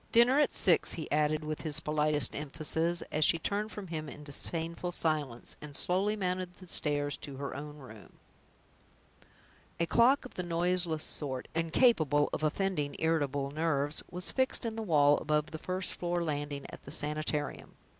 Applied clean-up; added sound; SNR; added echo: none; none; none; none.